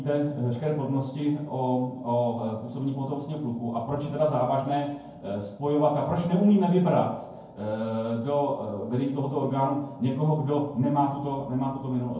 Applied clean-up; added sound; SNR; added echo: none; none; none; reverberation time 0.9 s.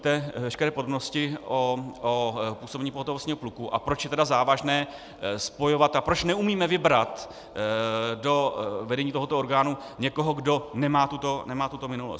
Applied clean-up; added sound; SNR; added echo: none; none; none; none.